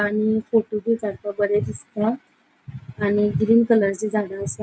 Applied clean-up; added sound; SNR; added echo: none; none; none; none.